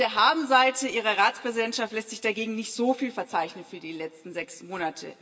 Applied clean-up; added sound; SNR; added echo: none; none; none; reverberation time 1.1 s.